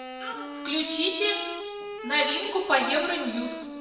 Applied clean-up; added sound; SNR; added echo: none; Wind instrument, woodwind instrument; 10 dB; reverberation time 1.2 s.